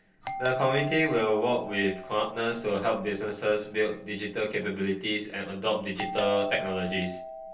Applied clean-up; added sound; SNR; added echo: none; Doorbell; 9 dB; reverberation time 0.4 s.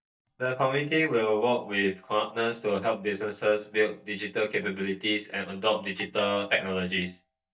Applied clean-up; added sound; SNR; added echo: neural mask model DeepFilterNet 3.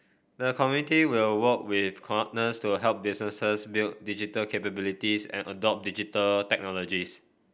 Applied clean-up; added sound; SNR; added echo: none; none; none; none.